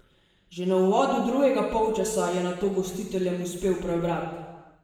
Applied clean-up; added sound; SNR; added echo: none; none; none; reverberation time 1.2 s.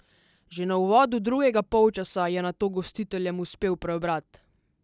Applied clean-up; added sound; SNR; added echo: none; none; none; none.